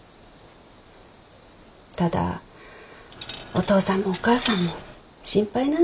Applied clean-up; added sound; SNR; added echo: none; Coin (dropping); 10 dB; none.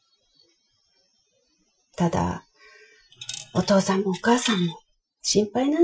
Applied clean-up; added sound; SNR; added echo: classical method Wiener filter.